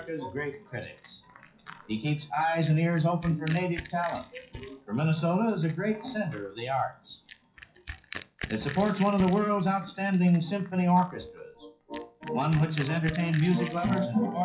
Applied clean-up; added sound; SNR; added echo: classical method WPE with log-MMSE.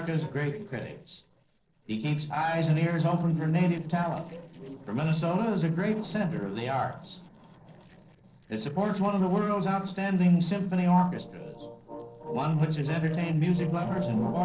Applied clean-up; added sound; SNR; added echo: neural separator model SepFormer DNS4.